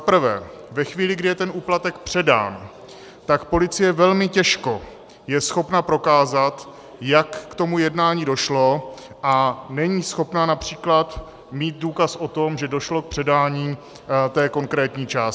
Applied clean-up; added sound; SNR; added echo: none; none; none; none.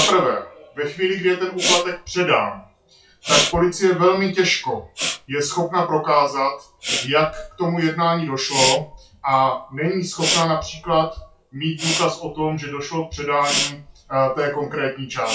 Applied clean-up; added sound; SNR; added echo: classical method WPE with log-MMSE.